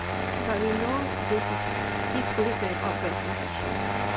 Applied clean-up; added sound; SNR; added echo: none; Engine starting; -3 dB; none.